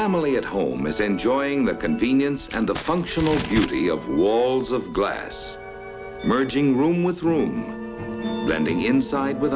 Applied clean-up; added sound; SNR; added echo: none; Crumpling, crinkling; 10 dB; none.